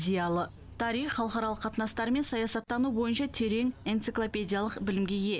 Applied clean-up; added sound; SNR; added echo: none; Bird; 18 dB; none.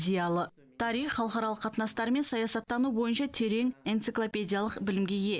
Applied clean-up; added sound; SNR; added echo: none; none; none; none.